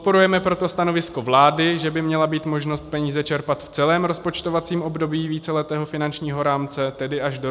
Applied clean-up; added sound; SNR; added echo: none; none; none; none.